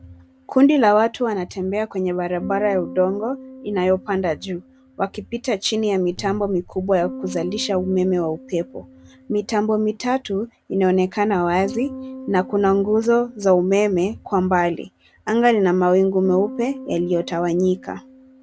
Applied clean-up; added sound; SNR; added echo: none; Buzz + Bass guitar; 18 dB; none.